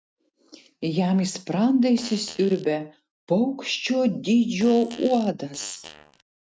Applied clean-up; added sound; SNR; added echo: neural mask model RNNoise.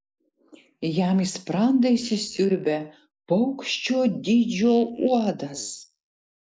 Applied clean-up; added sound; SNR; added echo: neural mask model Resemble Enhance denoiser.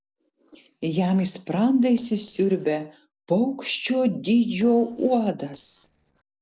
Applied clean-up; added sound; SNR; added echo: neural separator model SepFormer DNS4.